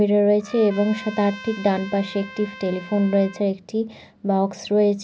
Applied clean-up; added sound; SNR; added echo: none; Trumpet; 18 dB; none.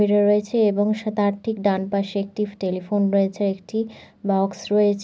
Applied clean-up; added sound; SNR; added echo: none; none; none; none.